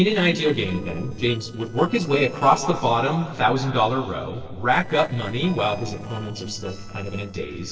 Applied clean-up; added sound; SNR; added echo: neural separator model SepFormer DNS4.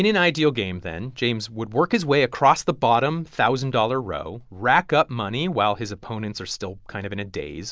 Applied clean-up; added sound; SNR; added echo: none; none; none; none.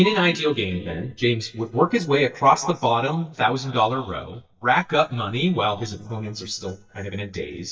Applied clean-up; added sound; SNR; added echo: neural mask model DeepFilterNet 3.